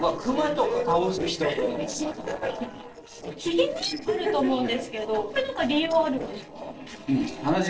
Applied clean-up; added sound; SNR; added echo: neural separator model SepFormer DNS4.